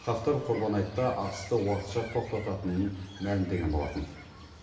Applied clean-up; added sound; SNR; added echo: none; Bird; 19 dB; reverberation time 1.1 s.